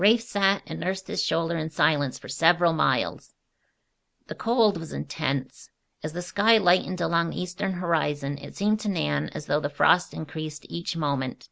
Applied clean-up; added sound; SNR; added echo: none; none; none; none.